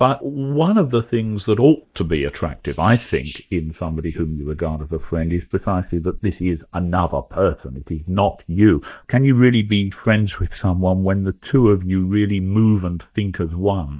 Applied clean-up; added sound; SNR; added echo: neural mask model DeepFilterNet 3.